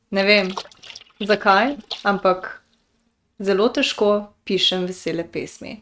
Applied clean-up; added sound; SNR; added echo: neural mask model RNNoise.